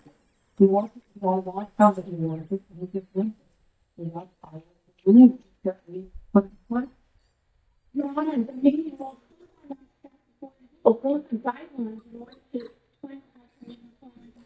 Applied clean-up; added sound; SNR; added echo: neural mask model DeepFilterNet 3.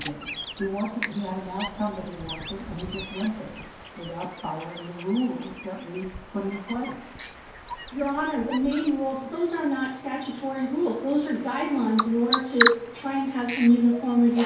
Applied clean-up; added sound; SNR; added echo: none; Bird vocalization, bird call, bird song; 4 dB; reverberation time 2.4 s.